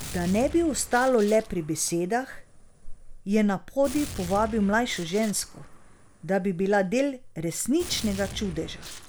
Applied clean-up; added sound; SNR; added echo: none; Gunshot, gunfire; 15 dB; none.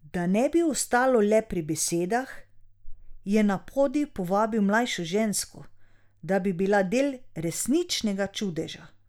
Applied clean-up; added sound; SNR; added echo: none; none; none; none.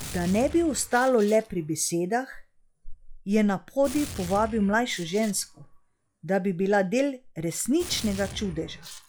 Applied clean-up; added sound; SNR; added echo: classical method log-MMSE.